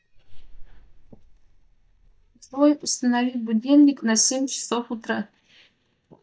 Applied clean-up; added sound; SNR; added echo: neural mask model DeepFilterNet 3.